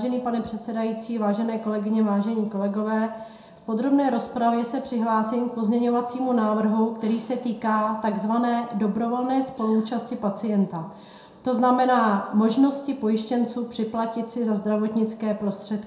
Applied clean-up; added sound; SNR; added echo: none; none; none; reverberation time 0.6 s.